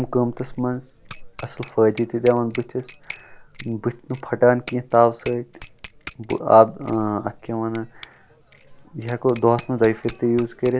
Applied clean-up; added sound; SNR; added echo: none; Bicycle bell; 20 dB; none.